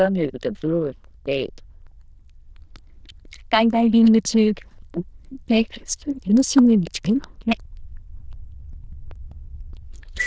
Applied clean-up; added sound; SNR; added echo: neural diffusion model UNIVERSE++.